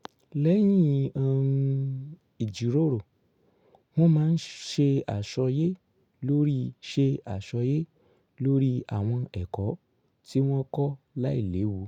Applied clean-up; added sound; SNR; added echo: none; none; none; none.